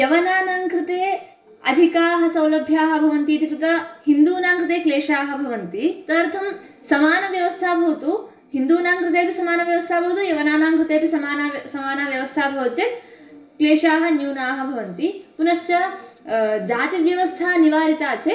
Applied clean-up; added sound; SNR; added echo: none; none; none; reverberation time 0.2 s.